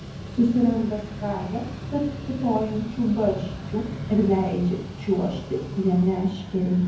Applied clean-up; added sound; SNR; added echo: none; Mechanical fan; 10 dB; reverberation time 0.9 s.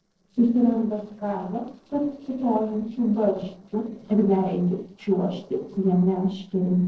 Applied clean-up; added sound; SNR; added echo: neural separator model SepFormer DNS4.